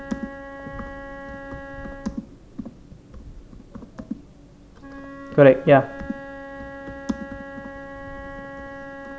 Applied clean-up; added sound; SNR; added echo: none; Wind instrument, woodwind instrument; 13 dB; none.